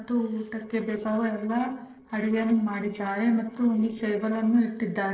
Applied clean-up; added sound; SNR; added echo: neural separator model SepFormer DNS4.